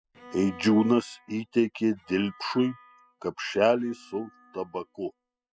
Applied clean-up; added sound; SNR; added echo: classical method spectral subtraction.